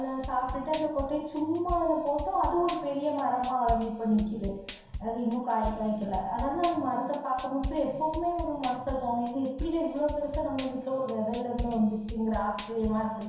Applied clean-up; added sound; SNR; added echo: none; Drum kit; 11 dB; reverberation time 0.7 s.